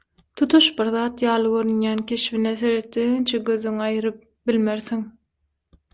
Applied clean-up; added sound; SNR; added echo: none; none; none; none.